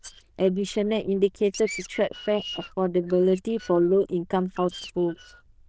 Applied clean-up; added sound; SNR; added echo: neural diffusion model UNIVERSE++.